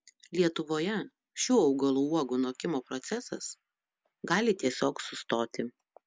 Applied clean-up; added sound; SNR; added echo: none; none; none; none.